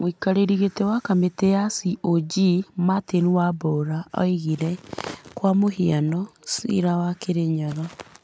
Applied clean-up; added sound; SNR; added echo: none; none; none; none.